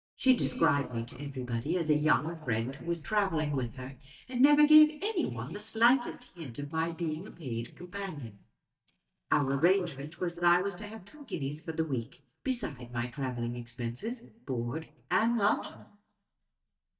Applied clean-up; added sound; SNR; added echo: neural mask model DeepFilterNet 3.